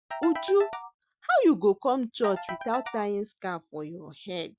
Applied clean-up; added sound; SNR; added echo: neural mask model RNNoise.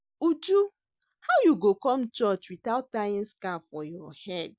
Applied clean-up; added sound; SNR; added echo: none; none; none; none.